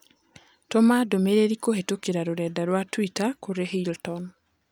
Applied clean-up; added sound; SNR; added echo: none; none; none; none.